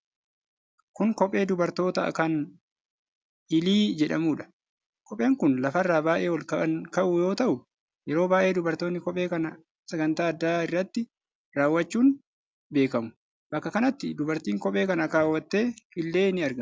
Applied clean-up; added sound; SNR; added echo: none; none; none; none.